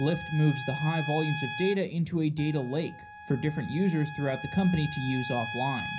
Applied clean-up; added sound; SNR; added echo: none; Trumpet; 10 dB; reverberation time 0.5 s.